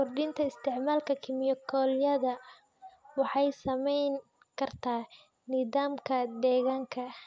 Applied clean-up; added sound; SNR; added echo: none; none; none; none.